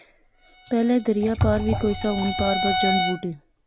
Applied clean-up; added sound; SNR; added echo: none; Bowed string instrument + Liquid; 2 dB; none.